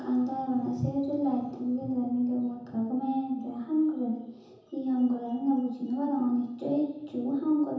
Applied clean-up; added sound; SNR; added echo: none; none; none; reverberation time 1.0 s.